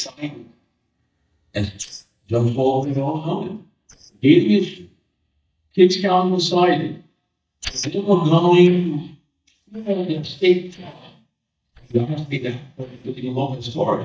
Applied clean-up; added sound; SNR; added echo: neural mask model DeepFilterNet 3.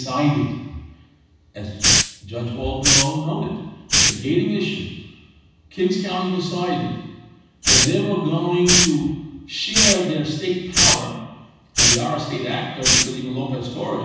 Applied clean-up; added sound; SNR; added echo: none; Hiss; -3 dB; reverberation time 1.1 s.